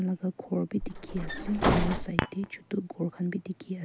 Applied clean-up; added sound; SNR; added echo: none; Chink, clink + Bus; -3 dB; none.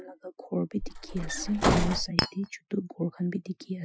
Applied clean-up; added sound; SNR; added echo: classical method Wiener filter.